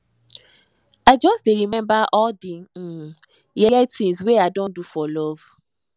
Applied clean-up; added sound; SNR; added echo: none; none; none; none.